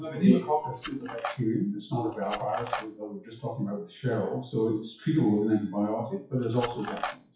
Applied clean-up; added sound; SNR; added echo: classical method WPE with log-MMSE.